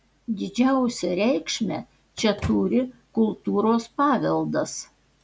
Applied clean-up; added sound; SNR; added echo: none; Microwave oven; 11 dB; none.